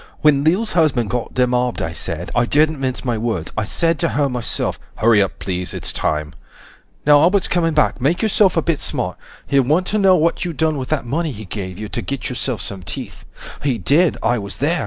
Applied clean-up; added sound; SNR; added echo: none; none; none; none.